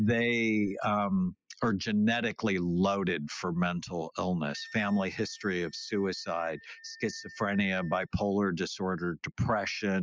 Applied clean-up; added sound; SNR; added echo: classical method spectral subtraction.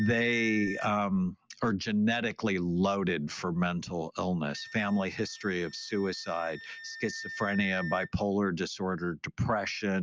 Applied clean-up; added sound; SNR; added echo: none; Wind instrument, woodwind instrument; 15 dB; none.